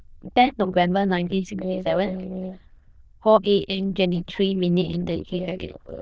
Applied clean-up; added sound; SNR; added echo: neural diffusion model UNIVERSE++.